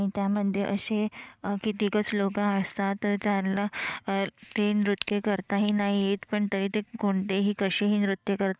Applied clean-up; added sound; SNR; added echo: neural mask model RNNoise.